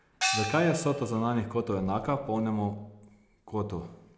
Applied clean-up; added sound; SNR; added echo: none; Gong; 3 dB; none.